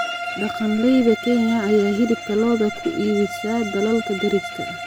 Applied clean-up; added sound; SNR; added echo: none; Bowed string instrument; 10 dB; none.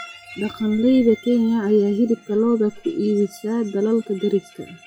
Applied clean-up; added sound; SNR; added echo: classical method log-MMSE.